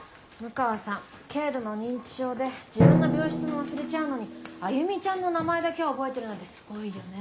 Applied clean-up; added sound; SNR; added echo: none; Drum; 0 dB; none.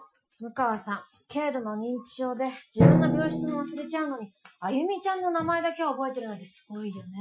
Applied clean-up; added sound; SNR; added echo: classical method Wiener filter.